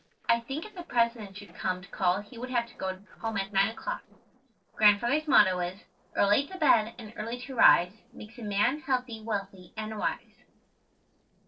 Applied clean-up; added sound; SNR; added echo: neural separator model SepFormer DNS4.